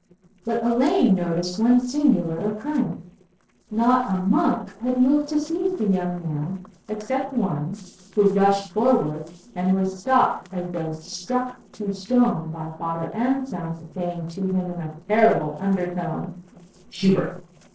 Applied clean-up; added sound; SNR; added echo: neural separator model SepFormer DNS4.